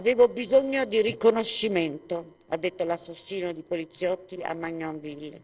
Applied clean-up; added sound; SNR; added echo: neural separator model SepFormer DNS4.